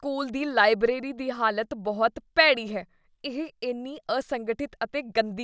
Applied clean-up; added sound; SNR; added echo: none; none; none; none.